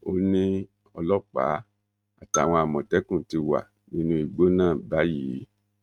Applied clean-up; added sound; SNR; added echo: neural mask model RNNoise.